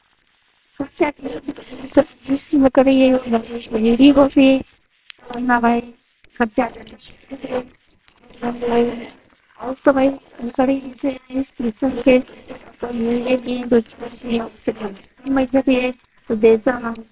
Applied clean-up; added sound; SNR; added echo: neural separator model SepFormer WHAMR!.